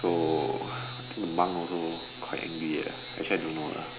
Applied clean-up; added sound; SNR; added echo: none; none; none; none.